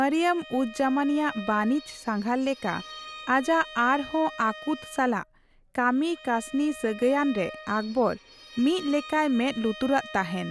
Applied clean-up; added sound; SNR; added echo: none; Bowed string instrument; 17 dB; none.